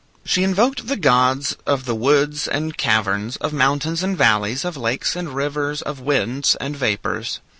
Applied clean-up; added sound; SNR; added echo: none; none; none; none.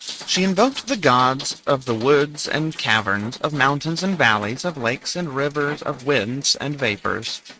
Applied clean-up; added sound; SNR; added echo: neural mask model RNNoise.